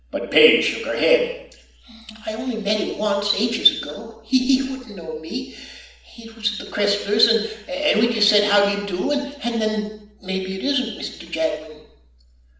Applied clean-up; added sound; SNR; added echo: none; none; none; reverberation time 0.8 s.